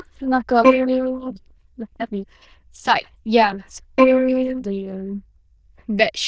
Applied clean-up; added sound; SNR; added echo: neural diffusion model UNIVERSE++.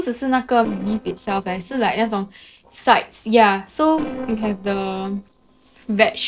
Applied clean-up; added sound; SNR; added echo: neural separator model SepFormer DNS4.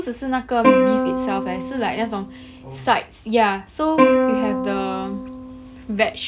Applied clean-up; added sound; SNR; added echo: none; Plucked string instrument; -3 dB; none.